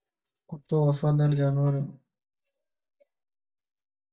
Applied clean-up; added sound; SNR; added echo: neural mask model DeepFilterNet 3.